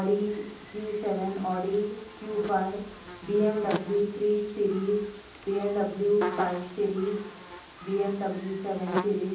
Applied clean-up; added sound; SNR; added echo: none; Buzz; 11 dB; reverberation time 0.6 s.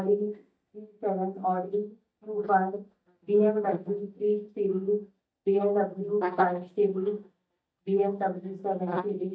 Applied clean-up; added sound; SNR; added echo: neural mask model DeepFilterNet 3.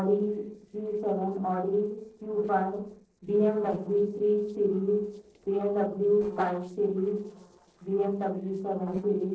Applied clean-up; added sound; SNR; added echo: neural separator model SepFormer DNS4.